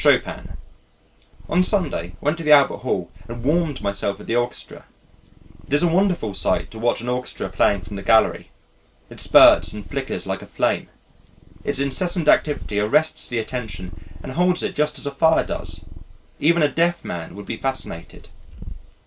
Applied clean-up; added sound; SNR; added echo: none; Purr; 13 dB; none.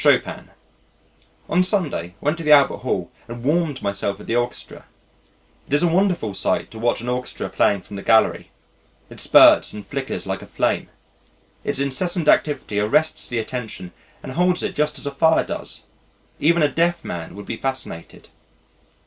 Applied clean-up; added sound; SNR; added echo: none; none; none; none.